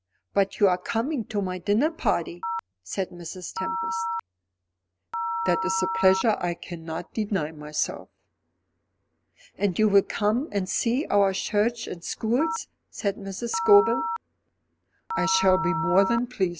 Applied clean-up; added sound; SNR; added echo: none; Telephone; 5 dB; none.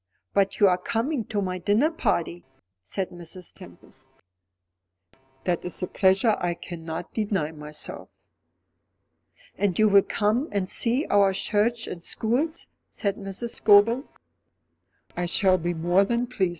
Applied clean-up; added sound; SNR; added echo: neural separator model SepFormer DNS4.